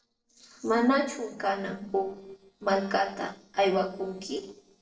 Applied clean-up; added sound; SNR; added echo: neural separator model SepFormer DNS4.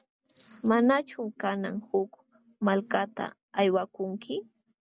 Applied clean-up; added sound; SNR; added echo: none; none; none; none.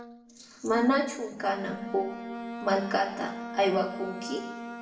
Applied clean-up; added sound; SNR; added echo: none; Bowed string instrument; 10 dB; reverberation time 0.8 s.